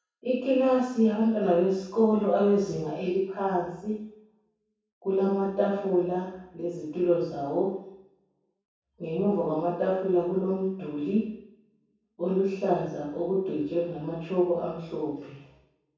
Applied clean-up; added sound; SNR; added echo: none; none; none; reverberation time 0.7 s.